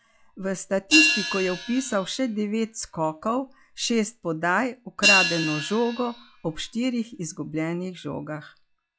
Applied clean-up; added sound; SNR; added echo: classical method log-MMSE.